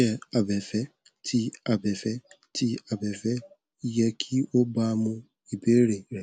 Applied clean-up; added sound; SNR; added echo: none; none; none; none.